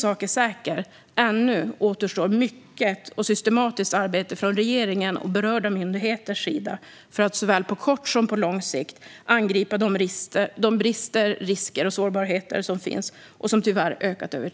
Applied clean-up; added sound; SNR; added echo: none; none; none; none.